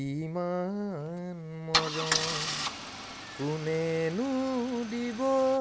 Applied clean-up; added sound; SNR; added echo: none; Idling / Engine starting / Car; 5 dB; none.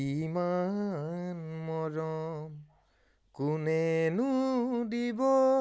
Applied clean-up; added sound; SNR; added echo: none; none; none; none.